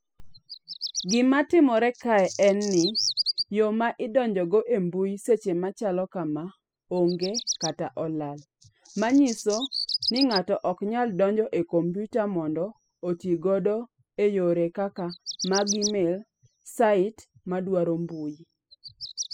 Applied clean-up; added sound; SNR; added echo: classical method spectral subtraction.